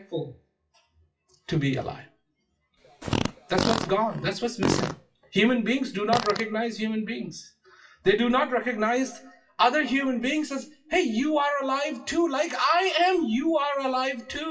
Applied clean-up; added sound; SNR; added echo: classical method WPE with log-MMSE.